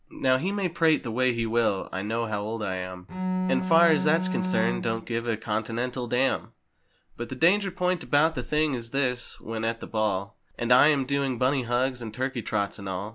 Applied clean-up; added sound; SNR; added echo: none; Bowed string instrument; 2 dB; none.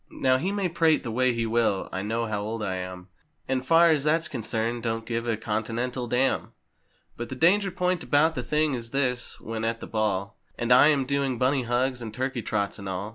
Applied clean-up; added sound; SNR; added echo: none; none; none; none.